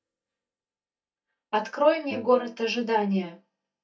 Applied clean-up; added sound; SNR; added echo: neural mask model DeepFilterNet 3.